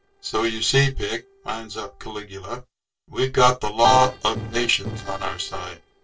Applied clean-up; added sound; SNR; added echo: neural separator model SepFormer DNS4.